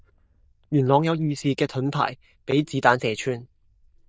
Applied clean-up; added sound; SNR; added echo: neural diffusion model UNIVERSE++.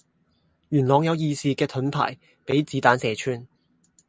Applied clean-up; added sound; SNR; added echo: none; none; none; none.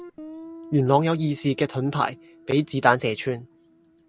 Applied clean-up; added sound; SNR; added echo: none; Guitar; 20 dB; none.